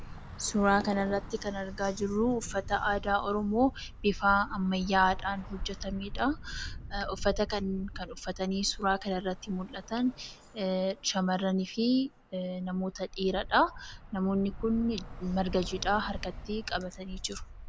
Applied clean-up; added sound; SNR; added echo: none; Traffic noise, roadway noise / Bus; 11 dB; none.